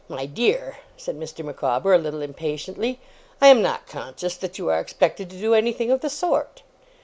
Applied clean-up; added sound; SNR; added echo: none; none; none; none.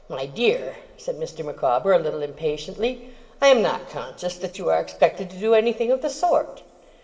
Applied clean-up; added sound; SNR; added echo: none; none; none; reverberation time 2.9 s.